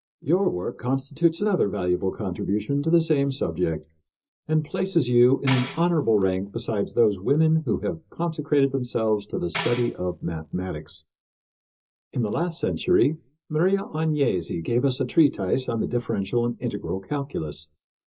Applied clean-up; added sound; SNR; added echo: none; Tambourine; 12 dB; reverberation time 0.2 s.